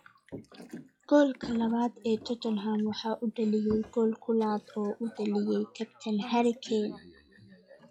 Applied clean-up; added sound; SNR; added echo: classical method log-MMSE.